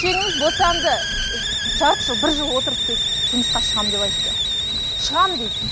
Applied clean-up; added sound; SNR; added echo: none; Hiss; -2 dB; none.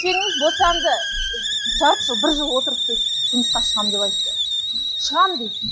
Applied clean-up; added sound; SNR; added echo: classical method log-MMSE.